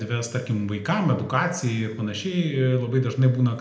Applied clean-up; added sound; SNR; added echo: none; none; none; reverberation time 0.7 s.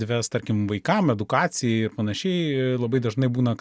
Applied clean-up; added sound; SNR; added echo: none; none; none; none.